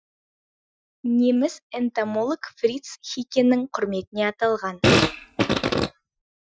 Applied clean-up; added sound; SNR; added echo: classical method Wiener filter.